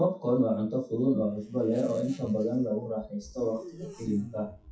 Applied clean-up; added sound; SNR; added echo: classical method WPE with log-MMSE.